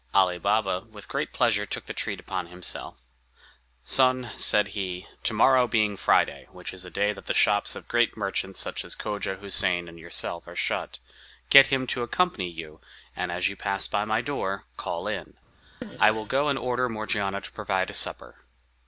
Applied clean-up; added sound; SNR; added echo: none; Fart; 15 dB; none.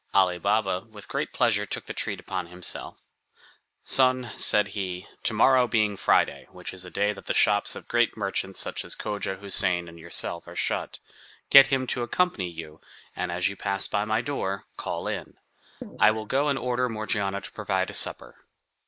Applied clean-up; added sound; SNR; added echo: neural mask model Resemble Enhance denoiser.